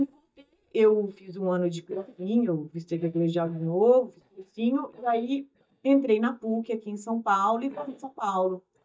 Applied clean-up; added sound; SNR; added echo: neural mask model DeepFilterNet 3.